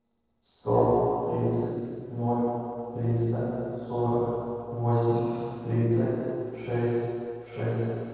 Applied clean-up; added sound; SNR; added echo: neural separator model SepFormer DNS4.